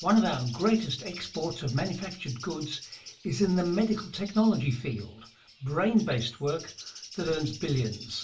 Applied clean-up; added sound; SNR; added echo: none; Bird; 17 dB; reverberation time 0.2 s.